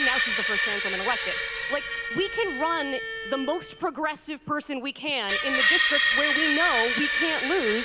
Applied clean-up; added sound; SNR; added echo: none; Screech; -2 dB; none.